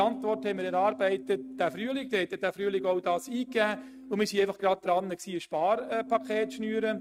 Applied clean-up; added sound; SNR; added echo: neural mask model RNNoise.